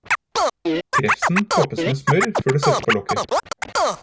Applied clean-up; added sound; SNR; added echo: none; Scratching (performance technique); -2 dB; none.